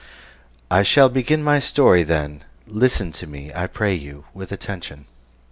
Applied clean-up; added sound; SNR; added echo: none; none; none; none.